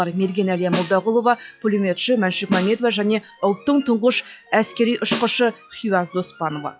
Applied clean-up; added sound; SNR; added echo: classical method log-MMSE.